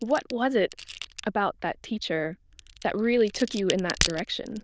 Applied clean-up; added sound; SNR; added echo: neural diffusion model UNIVERSE++.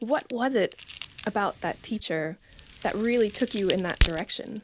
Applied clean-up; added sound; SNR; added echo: none; Crack; 5 dB; none.